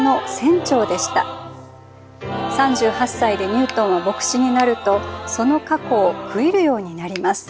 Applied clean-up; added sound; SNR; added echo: none; Finger snapping; 18 dB; none.